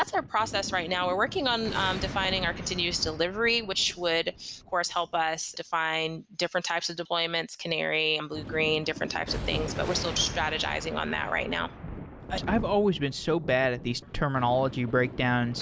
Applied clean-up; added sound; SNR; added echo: none; Thunder; 11 dB; none.